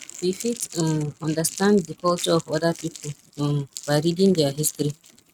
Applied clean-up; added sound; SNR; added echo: neural mask model RNNoise.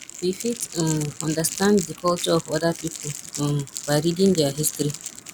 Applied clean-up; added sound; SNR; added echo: none; Crackle; 12 dB; none.